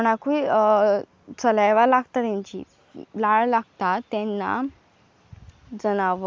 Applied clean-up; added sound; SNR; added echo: none; none; none; none.